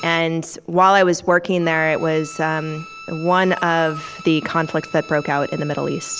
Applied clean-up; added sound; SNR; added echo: none; Bowed string instrument; 18 dB; none.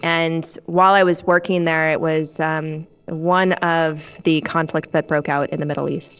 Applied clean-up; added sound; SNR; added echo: neural separator model SepFormer DNS4.